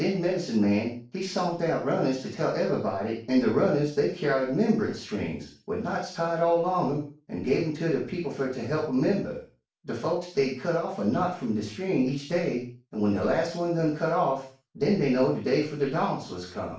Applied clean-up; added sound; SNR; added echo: none; none; none; reverberation time 0.4 s.